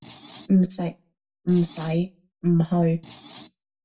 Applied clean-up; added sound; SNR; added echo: none; Screech; 19 dB; reverberation time 0.2 s.